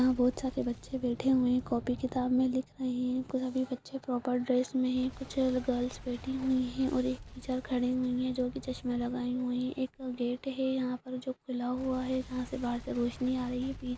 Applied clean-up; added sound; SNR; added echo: none; Boom; 19 dB; none.